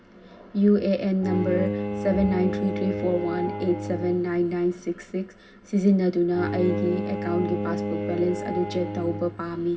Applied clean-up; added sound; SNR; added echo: none; Bowed string instrument; 6 dB; reverberation time 0.4 s.